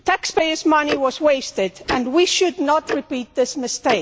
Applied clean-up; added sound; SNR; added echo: none; Tick-tock; 12 dB; none.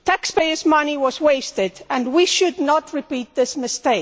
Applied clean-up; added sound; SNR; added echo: none; none; none; none.